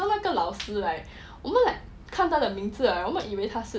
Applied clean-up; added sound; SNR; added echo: none; none; none; none.